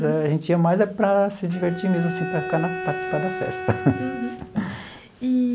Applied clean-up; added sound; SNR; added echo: none; Bowed string instrument; 8 dB; none.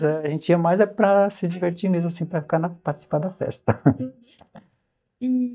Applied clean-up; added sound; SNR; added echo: neural mask model DeepFilterNet 3.